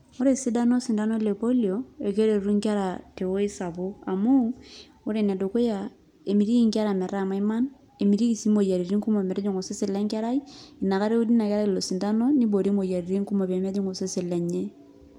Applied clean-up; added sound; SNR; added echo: none; none; none; none.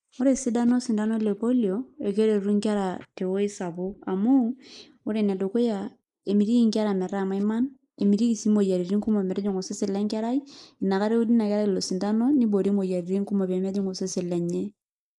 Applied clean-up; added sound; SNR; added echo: neural mask model Resemble Enhance denoiser.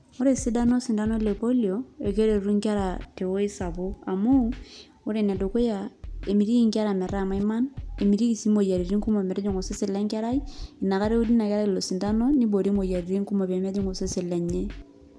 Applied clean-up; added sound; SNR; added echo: none; Scratching (performance technique); 14 dB; none.